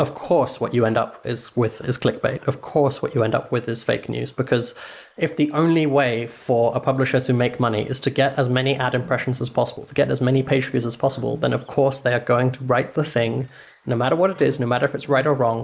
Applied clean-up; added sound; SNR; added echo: neural mask model Resemble Enhance denoiser.